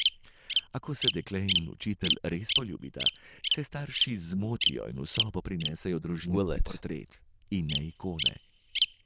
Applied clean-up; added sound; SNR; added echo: neural diffusion model UNIVERSE++.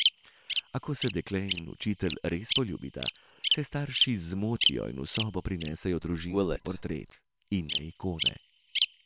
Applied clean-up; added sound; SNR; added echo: neural separator model SepFormer WHAM!.